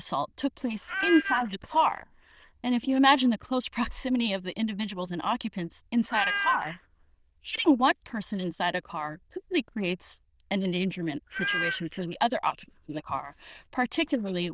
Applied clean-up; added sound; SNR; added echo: neural diffusion model UNIVERSE++.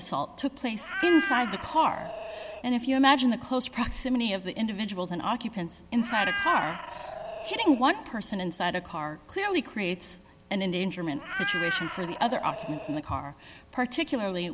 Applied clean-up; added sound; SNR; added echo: none; Meow; 5 dB; none.